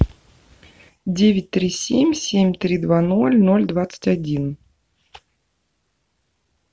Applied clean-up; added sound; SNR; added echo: none; none; none; none.